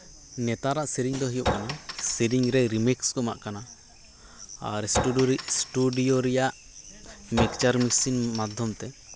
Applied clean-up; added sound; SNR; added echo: none; Chink, clink; 7 dB; none.